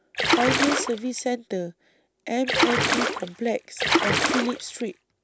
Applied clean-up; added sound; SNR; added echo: none; Splash, splatter; -4 dB; none.